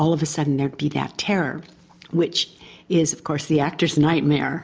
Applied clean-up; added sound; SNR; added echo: none; none; none; none.